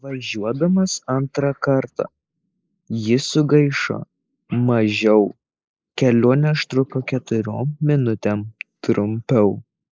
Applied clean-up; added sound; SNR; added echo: neural mask model Resemble Enhance denoiser.